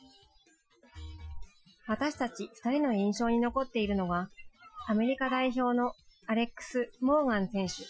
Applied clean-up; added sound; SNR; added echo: classical method Wiener filter.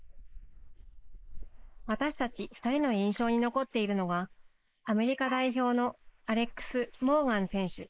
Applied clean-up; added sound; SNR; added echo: neural mask model Resemble Enhance denoiser.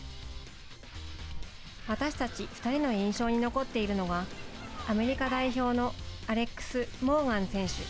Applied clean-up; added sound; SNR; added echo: none; Bird; 11 dB; none.